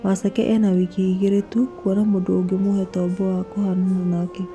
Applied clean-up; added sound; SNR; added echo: none; Wind instrument, woodwind instrument + Vehicle; 19 dB; none.